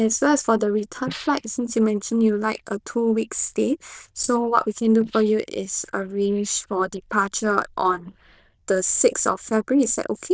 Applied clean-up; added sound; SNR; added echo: neural diffusion model UNIVERSE++.